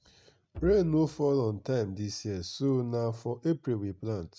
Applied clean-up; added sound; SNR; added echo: neural mask model RNNoise.